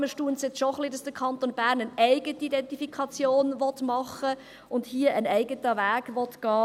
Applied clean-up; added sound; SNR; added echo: none; none; none; none.